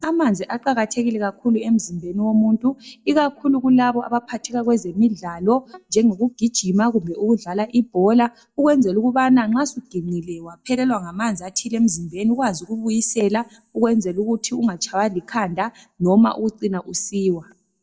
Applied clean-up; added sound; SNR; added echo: neural mask model DeepFilterNet 3.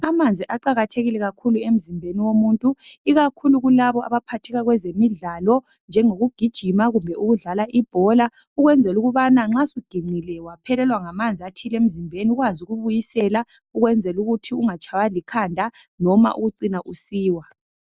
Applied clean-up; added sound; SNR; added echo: none; none; none; none.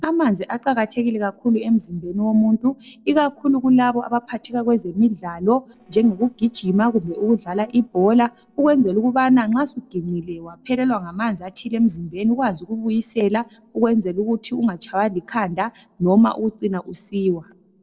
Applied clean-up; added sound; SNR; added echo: neural separator model SepFormer DNS4.